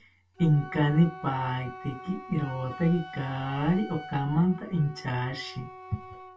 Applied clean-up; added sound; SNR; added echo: none; Wind instrument, woodwind instrument; 15 dB; reverberation time 0.2 s.